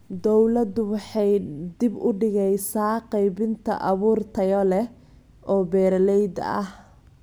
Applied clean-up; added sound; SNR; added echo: none; none; none; none.